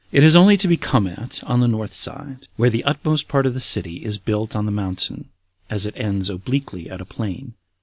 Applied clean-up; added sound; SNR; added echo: none; none; none; none.